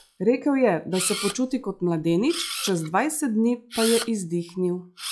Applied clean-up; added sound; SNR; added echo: classical method log-MMSE.